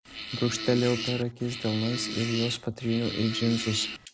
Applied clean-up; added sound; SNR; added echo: none; Fart; 7 dB; none.